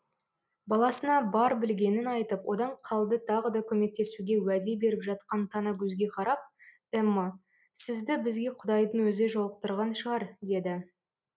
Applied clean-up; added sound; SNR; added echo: none; none; none; none.